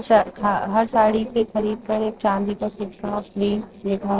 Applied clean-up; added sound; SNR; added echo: neural separator model SepFormer DNS4.